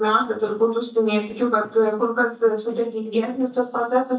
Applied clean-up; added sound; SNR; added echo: neural mask model DeepFilterNet 3.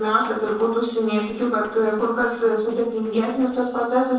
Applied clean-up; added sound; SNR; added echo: neural separator model SepFormer DNS4.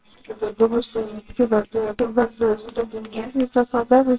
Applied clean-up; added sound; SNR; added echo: neural separator model SepFormer WHAMR!.